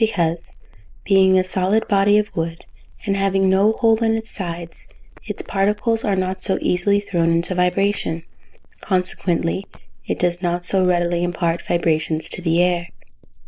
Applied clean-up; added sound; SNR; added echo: neural mask model Resemble Enhance denoiser.